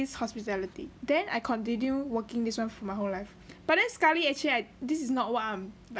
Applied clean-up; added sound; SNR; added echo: none; none; none; none.